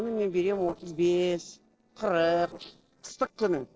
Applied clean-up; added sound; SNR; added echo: neural separator model SepFormer DNS4.